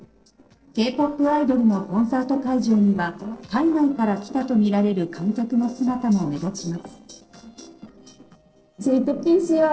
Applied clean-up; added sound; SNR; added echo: neural separator model SepFormer DNS4.